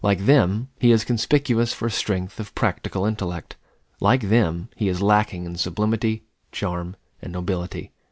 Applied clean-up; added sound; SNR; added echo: none; none; none; none.